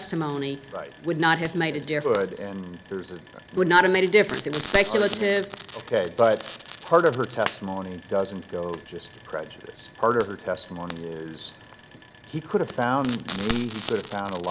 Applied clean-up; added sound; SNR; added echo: none; Frying (food); 9 dB; none.